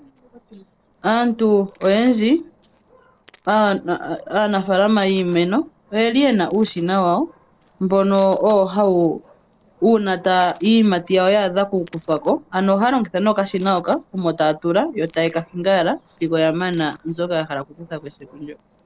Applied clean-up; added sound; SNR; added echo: neural separator model SepFormer DNS4.